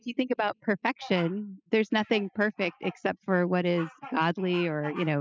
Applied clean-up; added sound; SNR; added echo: classical method spectral subtraction.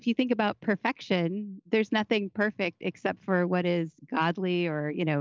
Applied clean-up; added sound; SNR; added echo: none; none; none; none.